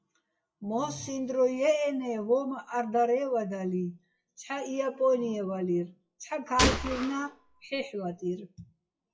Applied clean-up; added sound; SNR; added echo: classical method WPE with log-MMSE.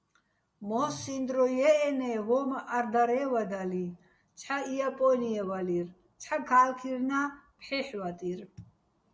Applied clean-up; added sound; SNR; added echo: none; none; none; none.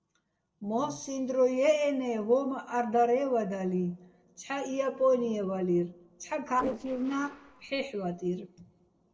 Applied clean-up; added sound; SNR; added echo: neural separator model SepFormer DNS4.